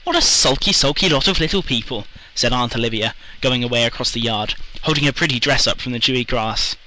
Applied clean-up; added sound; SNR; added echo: none; none; none; none.